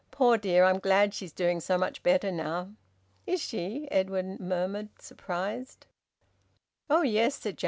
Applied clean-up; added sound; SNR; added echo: none; none; none; none.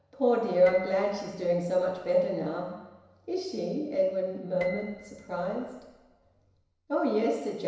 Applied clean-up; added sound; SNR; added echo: none; Piano; 20 dB; reverberation time 1.0 s.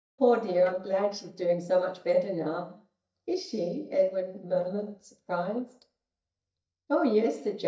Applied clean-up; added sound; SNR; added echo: neural mask model DeepFilterNet 3.